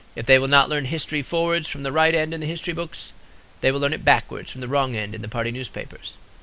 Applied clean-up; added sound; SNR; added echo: none; none; none; none.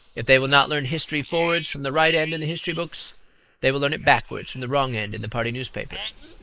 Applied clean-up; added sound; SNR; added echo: neural mask model Resemble Enhance denoiser.